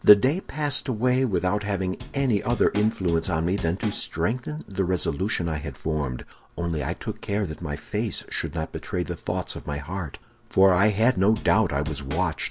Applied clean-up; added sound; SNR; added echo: none; Drum / Drum kit; 12 dB; none.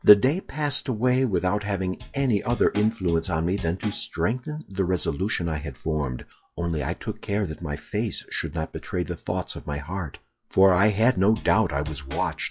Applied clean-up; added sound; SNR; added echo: classical method log-MMSE.